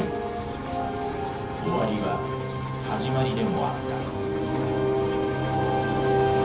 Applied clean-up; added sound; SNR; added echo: none; Engine; 12 dB; reverberation time 0.7 s.